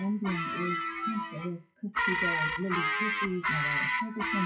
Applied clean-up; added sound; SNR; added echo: classical method WPE with log-MMSE.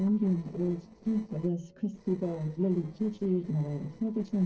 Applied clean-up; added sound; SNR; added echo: neural separator model SepFormer DNS4.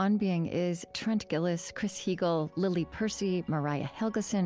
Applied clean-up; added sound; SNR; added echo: none; none; none; none.